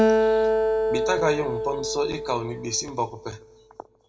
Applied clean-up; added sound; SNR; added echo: none; Acoustic guitar; -5 dB; reverberation time 0.7 s.